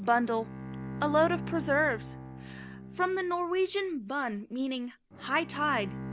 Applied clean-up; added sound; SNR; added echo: none; Bowed string instrument; 11 dB; none.